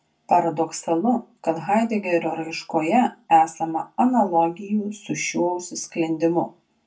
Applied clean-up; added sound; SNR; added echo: none; none; none; reverberation time 0.2 s.